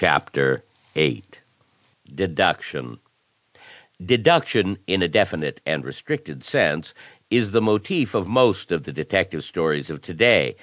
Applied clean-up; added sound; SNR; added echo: none; none; none; none.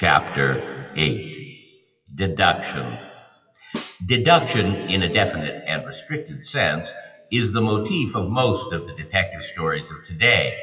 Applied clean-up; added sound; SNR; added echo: classical method WPE with log-MMSE.